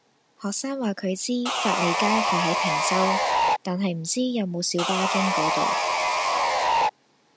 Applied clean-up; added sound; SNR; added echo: none; Sawing; -5 dB; none.